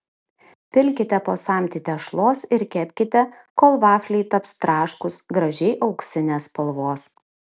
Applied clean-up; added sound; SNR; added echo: none; none; none; none.